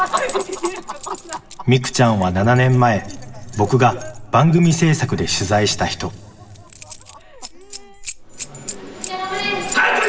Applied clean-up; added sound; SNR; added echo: none; Keys jangling; 16 dB; reverberation time 2.5 s.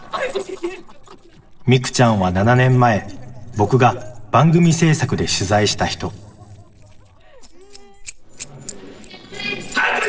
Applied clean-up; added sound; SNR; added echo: neural separator model SepFormer DNS4.